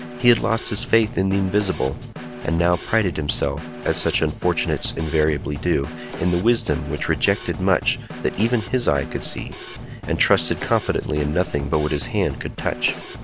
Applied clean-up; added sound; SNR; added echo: none; Snare drum / Drum kit; 12 dB; none.